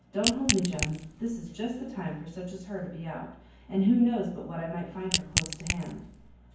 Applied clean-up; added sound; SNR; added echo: none; Crack / Crushing; 1 dB; reverberation time 0.9 s.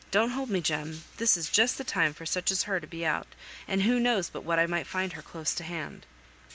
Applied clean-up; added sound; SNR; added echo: none; none; none; none.